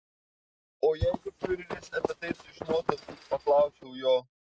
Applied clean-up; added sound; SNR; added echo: neural mask model RNNoise.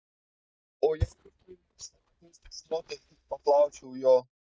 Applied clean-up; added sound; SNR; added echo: neural mask model DeepFilterNet 3.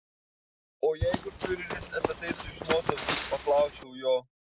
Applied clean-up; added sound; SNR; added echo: none; Run; 1 dB; none.